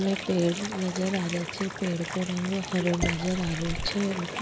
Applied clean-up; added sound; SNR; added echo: none; Dishes, pots, and pans + Water; 6 dB; none.